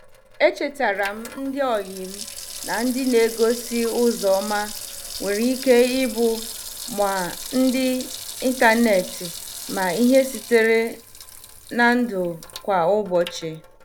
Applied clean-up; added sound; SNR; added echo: none; Sink (filling or washing) / Water tap, faucet; 13 dB; none.